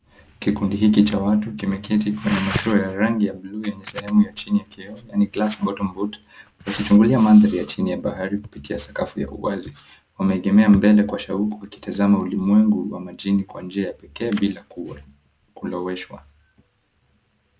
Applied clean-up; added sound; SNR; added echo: none; none; none; none.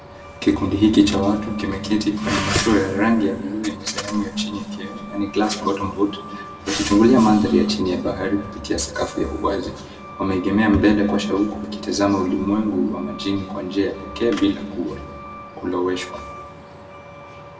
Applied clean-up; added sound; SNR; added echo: none; Truck; 18 dB; reverberation time 1.2 s.